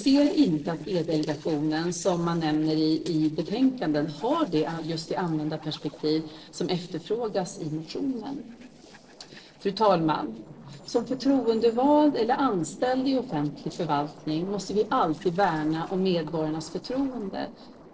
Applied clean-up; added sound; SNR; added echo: neural separator model SepFormer DNS4.